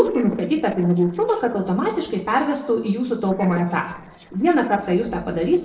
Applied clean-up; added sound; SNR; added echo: neural separator model SepFormer DNS4.